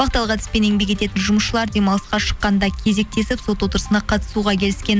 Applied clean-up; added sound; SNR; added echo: none; none; none; none.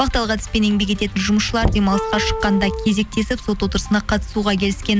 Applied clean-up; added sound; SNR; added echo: none; Knock + Wind instrument, woodwind instrument; 6 dB; none.